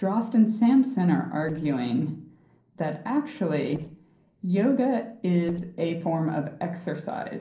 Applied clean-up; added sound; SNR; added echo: neural separator model SepFormer DNS4.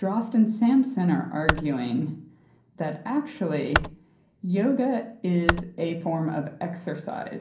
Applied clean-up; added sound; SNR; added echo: none; Computer keyboard; 5 dB; reverberation time 0.6 s.